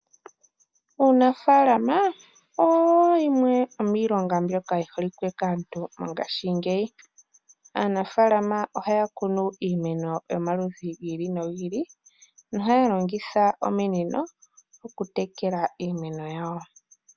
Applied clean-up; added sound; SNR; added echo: none; none; none; none.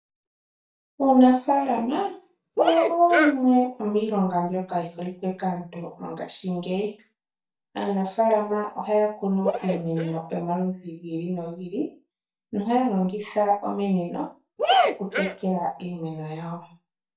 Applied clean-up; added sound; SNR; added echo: neural mask model DeepFilterNet 3.